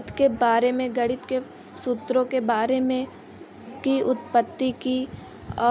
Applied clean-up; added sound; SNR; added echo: none; none; none; none.